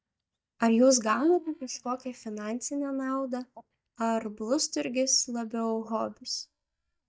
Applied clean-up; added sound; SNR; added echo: neural mask model DeepFilterNet 3.